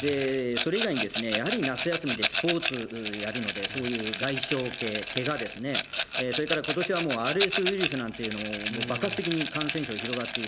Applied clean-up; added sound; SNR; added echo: none; Rattle; 2 dB; none.